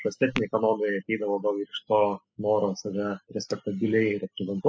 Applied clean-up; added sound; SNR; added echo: classical method spectral subtraction.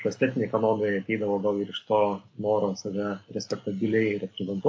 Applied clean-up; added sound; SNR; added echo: none; none; none; none.